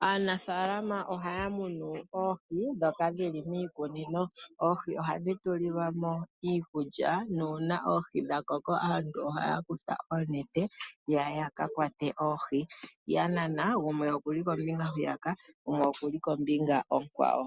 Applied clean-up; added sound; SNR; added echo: none; Bass drum; 19 dB; none.